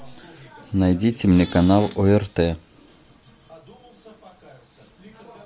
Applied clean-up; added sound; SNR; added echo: none; Squeak / Cupboard open or close; 18 dB; none.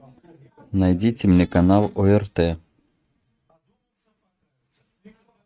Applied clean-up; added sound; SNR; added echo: neural mask model RNNoise.